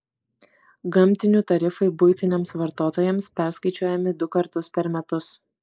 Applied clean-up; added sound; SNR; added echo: neural mask model Resemble Enhance denoiser.